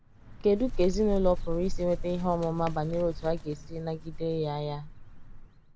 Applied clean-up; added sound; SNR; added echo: none; Bird; 5 dB; none.